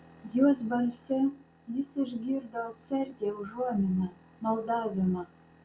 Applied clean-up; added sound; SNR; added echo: none; none; none; none.